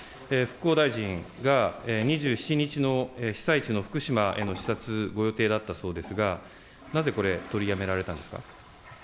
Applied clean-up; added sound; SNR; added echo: none; Toilet flush; 18 dB; none.